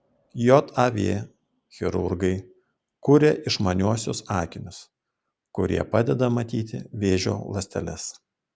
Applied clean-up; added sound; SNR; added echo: none; none; none; none.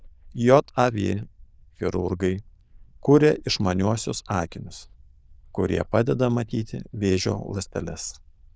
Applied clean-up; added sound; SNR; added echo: neural diffusion model UNIVERSE++.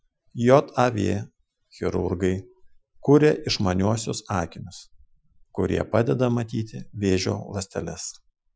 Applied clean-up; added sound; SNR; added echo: classical method Wiener filter.